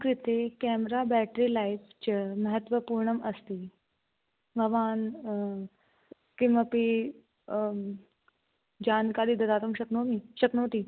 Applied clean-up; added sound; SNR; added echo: none; none; none; none.